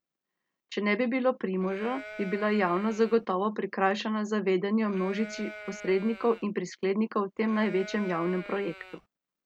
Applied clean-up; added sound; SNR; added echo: none; Livestock, farm animals, working animals; 15 dB; none.